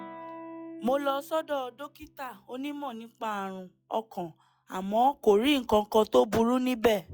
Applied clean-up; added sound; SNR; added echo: classical method log-MMSE.